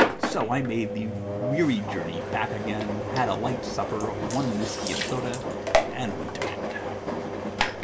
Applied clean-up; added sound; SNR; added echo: none; Engine; -1 dB; none.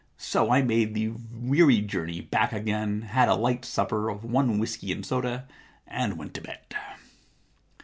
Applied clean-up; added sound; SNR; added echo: none; none; none; none.